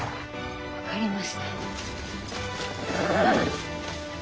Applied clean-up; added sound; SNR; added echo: none; none; none; none.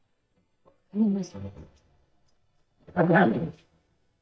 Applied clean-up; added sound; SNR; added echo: neural mask model DeepFilterNet 3.